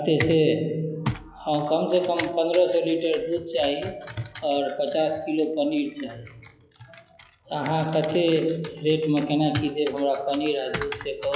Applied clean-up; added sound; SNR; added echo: classical method log-MMSE.